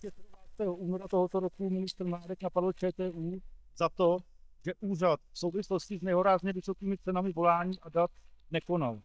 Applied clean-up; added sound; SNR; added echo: neural mask model DeepFilterNet 3.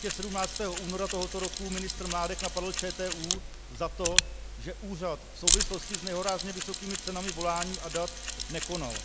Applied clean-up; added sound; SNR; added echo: none; Mechanisms; -2 dB; none.